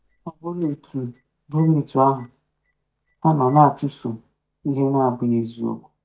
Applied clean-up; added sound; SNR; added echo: neural mask model DeepFilterNet 3.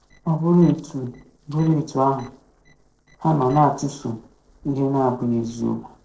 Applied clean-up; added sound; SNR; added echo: neural separator model SepFormer DNS4.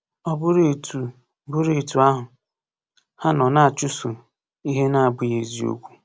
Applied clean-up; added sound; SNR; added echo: none; none; none; none.